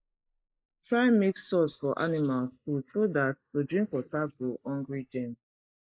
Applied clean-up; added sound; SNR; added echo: neural mask model Resemble Enhance denoiser.